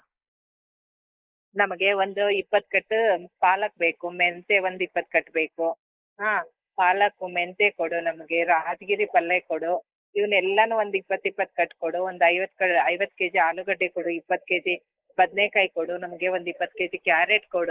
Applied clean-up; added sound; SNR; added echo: neural mask model Resemble Enhance denoiser.